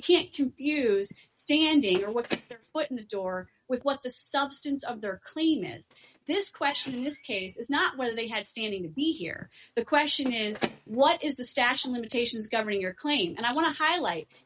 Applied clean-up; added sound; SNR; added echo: neural mask model RNNoise.